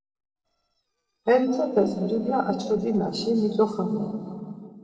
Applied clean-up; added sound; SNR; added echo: neural separator model SepFormer DNS4.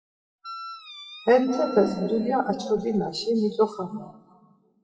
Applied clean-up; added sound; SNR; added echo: classical method WPE with log-MMSE.